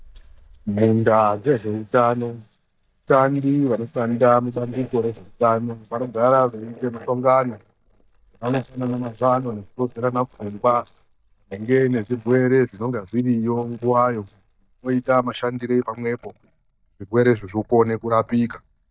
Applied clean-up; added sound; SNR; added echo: neural mask model DeepFilterNet 3.